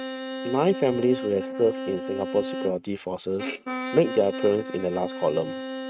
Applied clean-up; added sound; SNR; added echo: neural mask model RNNoise.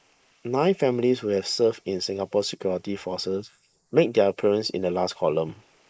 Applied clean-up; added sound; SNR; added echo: neural mask model Resemble Enhance denoiser.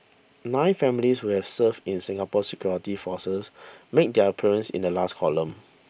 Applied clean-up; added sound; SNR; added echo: none; none; none; none.